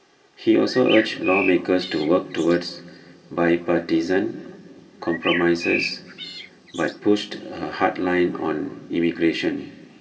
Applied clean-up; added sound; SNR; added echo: none; Bird; 8 dB; reverberation time 2.4 s.